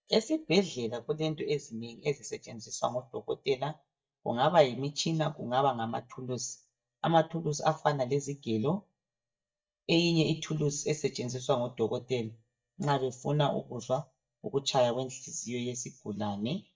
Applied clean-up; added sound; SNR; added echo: neural mask model DeepFilterNet 3.